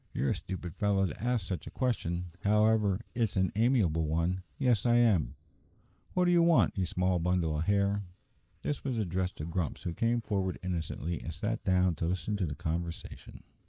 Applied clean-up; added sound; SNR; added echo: neural mask model Resemble Enhance denoiser.